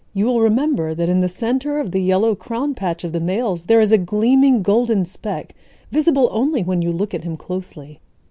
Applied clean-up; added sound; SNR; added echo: none; none; none; none.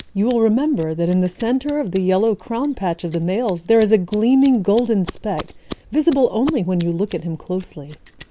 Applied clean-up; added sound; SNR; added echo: none; Scissors; 20 dB; none.